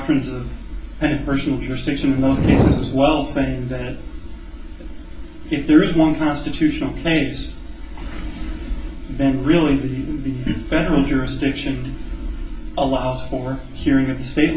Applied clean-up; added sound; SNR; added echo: none; Fire; 1 dB; reverberation time 0.3 s.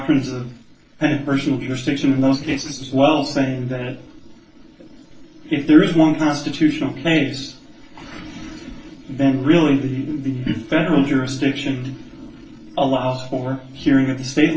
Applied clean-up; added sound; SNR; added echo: neural separator model SepFormer DNS4.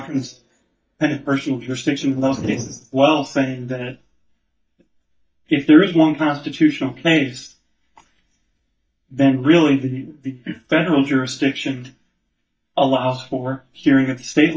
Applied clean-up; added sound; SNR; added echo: neural mask model DeepFilterNet 3.